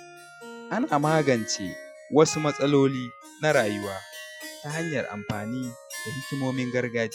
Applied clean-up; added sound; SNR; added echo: classical method Wiener filter.